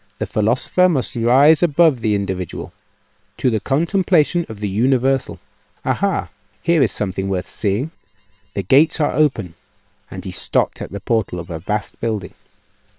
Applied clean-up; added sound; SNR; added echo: neural separator model SepFormer WHAM!.